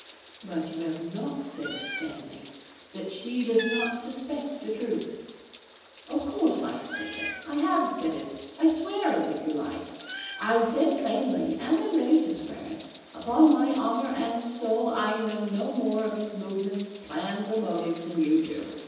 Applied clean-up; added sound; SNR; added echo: none; Meow; 13 dB; reverberation time 1.1 s.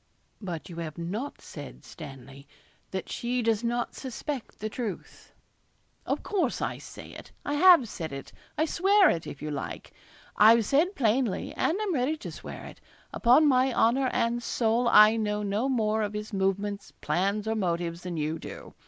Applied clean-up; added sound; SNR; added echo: none; none; none; none.